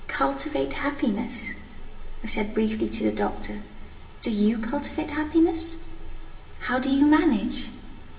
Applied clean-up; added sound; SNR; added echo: none; none; none; reverberation time 0.9 s.